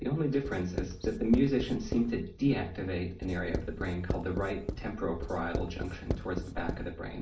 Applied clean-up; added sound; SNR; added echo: none; Writing; 7 dB; reverberation time 0.4 s.